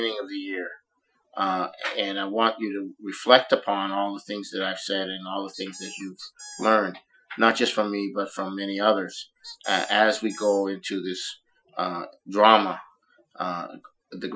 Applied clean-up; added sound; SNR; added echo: classical method Wiener filter.